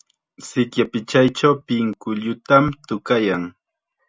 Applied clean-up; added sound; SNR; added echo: none; none; none; none.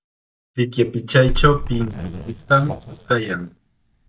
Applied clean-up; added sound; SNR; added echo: neural mask model DeepFilterNet 3.